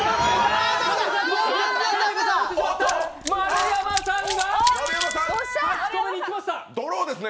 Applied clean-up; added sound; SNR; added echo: none; Run; 12 dB; none.